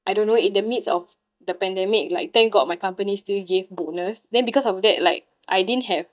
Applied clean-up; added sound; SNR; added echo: neural mask model DeepFilterNet 3.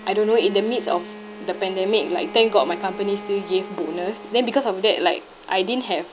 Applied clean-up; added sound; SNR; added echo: none; Bowed string instrument; 16 dB; none.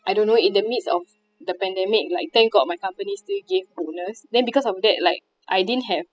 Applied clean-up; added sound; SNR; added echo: classical method spectral subtraction.